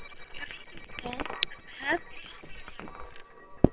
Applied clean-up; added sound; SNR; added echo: neural separator model SepFormer WHAM!.